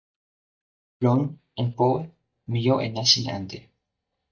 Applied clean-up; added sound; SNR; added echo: neural mask model DeepFilterNet 3.